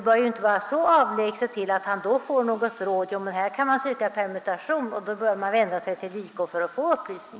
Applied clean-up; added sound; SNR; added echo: neural mask model Resemble Enhance denoiser.